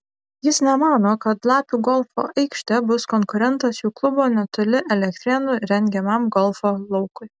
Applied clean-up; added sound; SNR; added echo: none; none; none; none.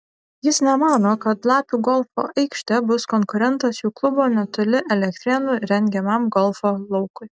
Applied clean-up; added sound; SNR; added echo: neural mask model DeepFilterNet 3.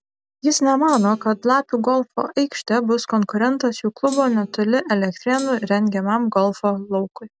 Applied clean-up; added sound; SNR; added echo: none; Thump, thud; 19 dB; none.